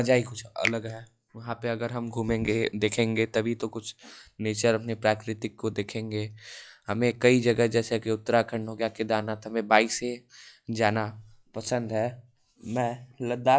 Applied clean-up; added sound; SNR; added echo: classical method log-MMSE.